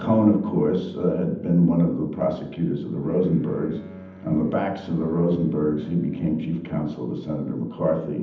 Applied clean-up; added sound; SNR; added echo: none; Bowed string instrument; 19 dB; reverberation time 0.8 s.